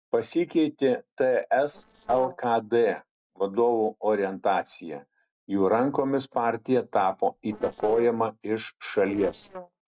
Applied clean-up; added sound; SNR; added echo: neural separator model SepFormer DNS4.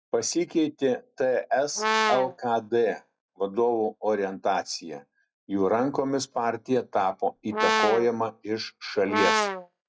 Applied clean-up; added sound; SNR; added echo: classical method log-MMSE.